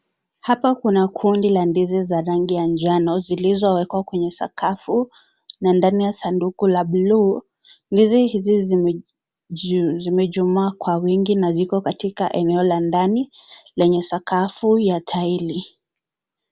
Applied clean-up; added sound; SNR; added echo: none; none; none; none.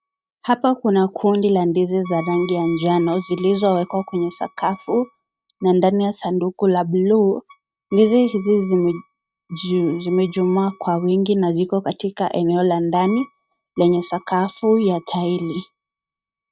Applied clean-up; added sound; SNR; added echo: neural mask model RNNoise.